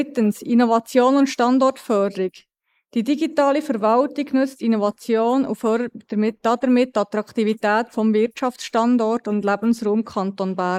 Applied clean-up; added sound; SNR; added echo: neural mask model Resemble Enhance denoiser.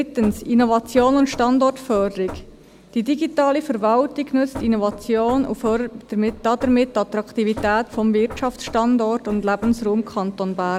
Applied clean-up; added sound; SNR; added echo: none; Knock / Wood; 17 dB; none.